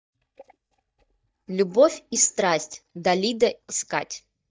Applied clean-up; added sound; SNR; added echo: neural mask model DeepFilterNet 3.